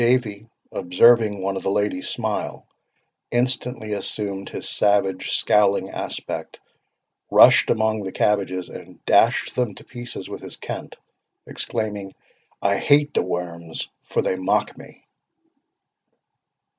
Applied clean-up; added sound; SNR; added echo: none; none; none; none.